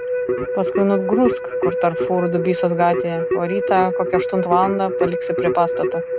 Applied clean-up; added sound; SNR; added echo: none; Keyboard (musical); 1 dB; none.